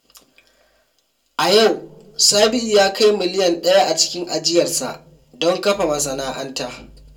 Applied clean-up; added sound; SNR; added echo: none; none; none; reverberation time 0.2 s.